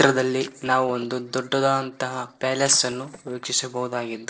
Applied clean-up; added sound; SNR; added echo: neural separator model SepFormer DNS4.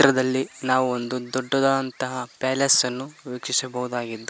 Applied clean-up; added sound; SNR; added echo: none; none; none; none.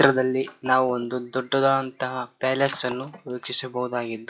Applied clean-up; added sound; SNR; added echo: classical method WPE with log-MMSE.